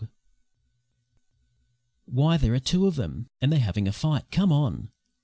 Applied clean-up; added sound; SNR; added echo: none; none; none; none.